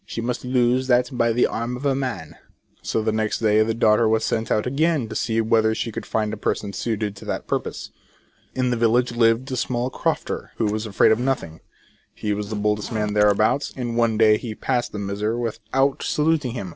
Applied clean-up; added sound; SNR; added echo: none; Zipper (clothing); 19 dB; none.